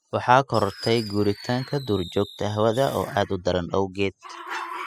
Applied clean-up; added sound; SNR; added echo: classical method spectral subtraction.